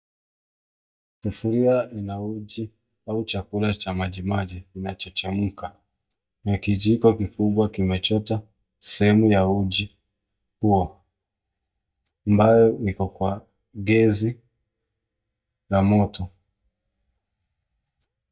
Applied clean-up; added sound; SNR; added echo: neural mask model DeepFilterNet 3.